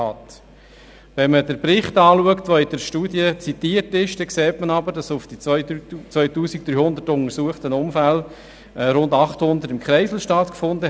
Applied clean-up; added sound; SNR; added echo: none; none; none; none.